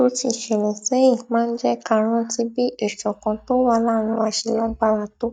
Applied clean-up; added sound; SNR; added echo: neural mask model DeepFilterNet 3.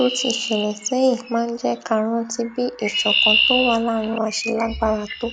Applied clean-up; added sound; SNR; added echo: none; Chirp, tweet; 3 dB; none.